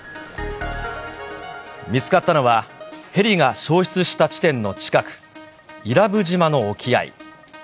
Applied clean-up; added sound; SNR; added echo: none; none; none; none.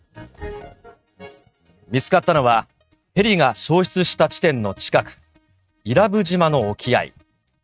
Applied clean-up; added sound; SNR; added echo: neural mask model RNNoise.